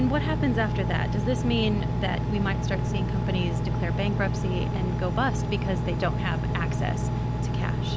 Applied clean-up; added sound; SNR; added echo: none; Engine; -4 dB; none.